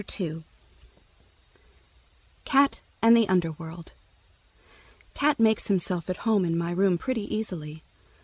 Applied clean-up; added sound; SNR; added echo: none; none; none; none.